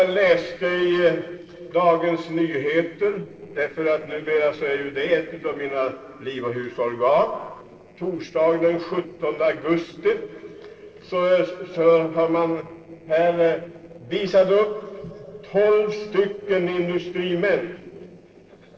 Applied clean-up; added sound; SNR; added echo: neural separator model SepFormer DNS4.